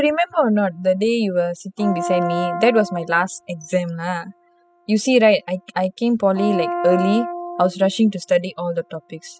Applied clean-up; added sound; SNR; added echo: classical method spectral subtraction.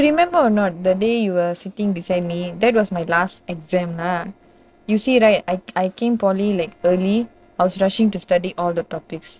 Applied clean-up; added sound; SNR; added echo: neural separator model SepFormer DNS4.